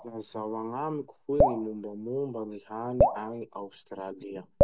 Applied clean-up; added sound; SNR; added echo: none; Drip; -5 dB; none.